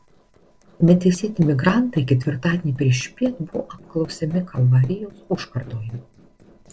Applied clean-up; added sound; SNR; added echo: neural separator model SepFormer DNS4.